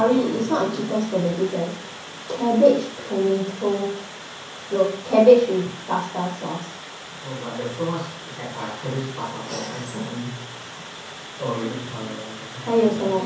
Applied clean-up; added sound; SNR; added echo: none; Water; 14 dB; reverberation time 0.6 s.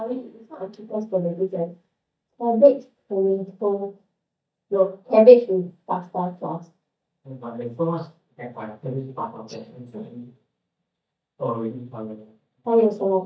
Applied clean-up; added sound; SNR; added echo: neural mask model DeepFilterNet 3.